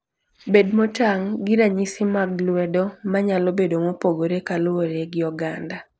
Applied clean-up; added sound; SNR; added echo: neural separator model SepFormer DNS4.